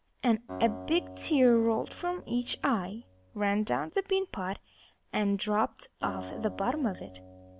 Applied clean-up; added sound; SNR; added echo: none; Acoustic guitar; 16 dB; none.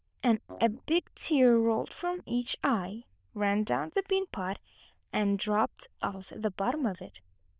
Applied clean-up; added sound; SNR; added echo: neural diffusion model UNIVERSE++.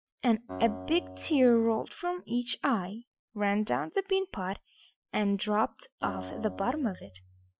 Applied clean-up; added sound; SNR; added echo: classical method Wiener filter.